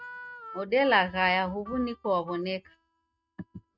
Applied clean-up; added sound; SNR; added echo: neural mask model RNNoise.